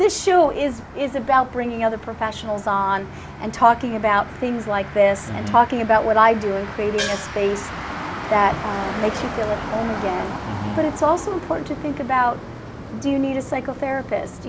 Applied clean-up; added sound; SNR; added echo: none; Motor vehicle (road) + Gong; 11 dB; none.